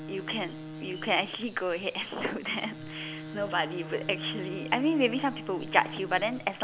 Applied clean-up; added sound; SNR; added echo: none; Bowed string instrument; 11 dB; none.